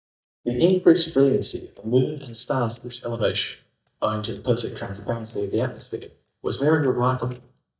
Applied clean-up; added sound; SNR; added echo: neural mask model DeepFilterNet 3.